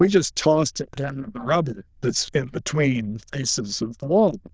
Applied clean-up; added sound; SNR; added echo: neural diffusion model UNIVERSE++.